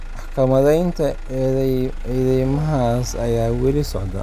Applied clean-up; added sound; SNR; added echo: none; Motor vehicle (road); 8 dB; none.